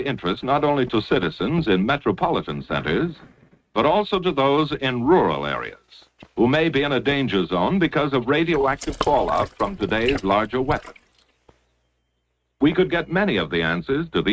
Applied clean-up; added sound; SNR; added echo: neural mask model RNNoise.